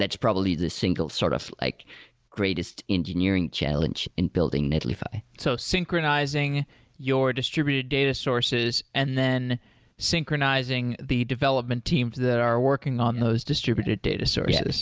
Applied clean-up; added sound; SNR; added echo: none; none; none; none.